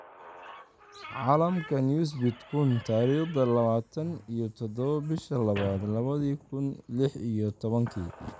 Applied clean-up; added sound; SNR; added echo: none; Squeak / Slam; 19 dB; none.